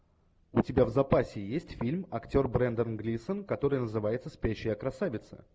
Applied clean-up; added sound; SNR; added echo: none; none; none; none.